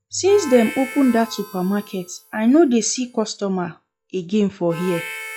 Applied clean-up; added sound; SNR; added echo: classical method log-MMSE.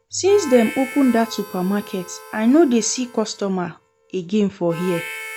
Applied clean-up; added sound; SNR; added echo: none; Harmonica; 16 dB; none.